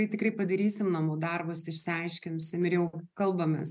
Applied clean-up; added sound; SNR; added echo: none; none; none; none.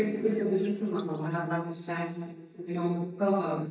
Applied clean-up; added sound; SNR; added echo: neural mask model DeepFilterNet 3.